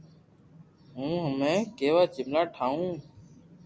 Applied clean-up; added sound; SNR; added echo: none; none; none; none.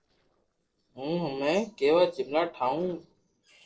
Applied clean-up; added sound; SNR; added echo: neural separator model SepFormer DNS4.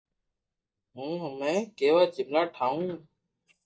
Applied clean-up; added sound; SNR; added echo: neural mask model DeepFilterNet 3.